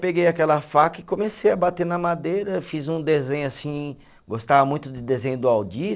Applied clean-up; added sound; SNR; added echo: none; none; none; none.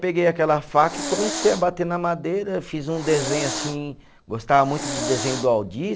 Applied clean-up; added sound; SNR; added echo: none; Hiss; 8 dB; none.